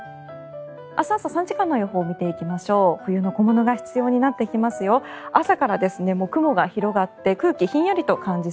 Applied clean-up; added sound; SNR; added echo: none; none; none; none.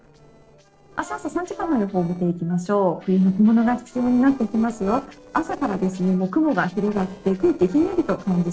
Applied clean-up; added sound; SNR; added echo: neural separator model SepFormer DNS4.